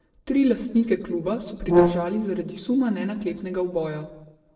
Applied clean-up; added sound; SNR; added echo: neural separator model SepFormer DNS4.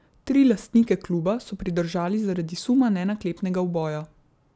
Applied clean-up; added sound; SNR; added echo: none; none; none; none.